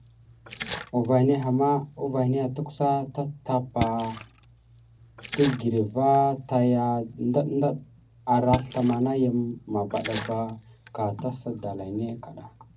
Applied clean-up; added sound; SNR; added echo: none; Splash, splatter; 14 dB; reverberation time 0.4 s.